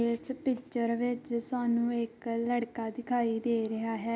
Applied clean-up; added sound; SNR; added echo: none; none; none; none.